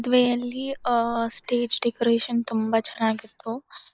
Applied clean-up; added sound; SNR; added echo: neural mask model DeepFilterNet 3.